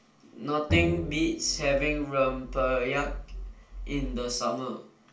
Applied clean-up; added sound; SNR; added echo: none; Bowed string instrument; 5 dB; reverberation time 0.3 s.